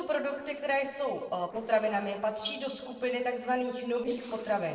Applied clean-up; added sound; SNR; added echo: neural separator model SepFormer DNS4.